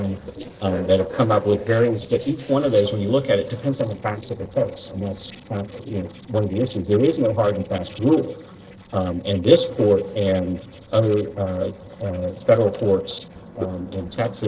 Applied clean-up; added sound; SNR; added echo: neural separator model SepFormer DNS4.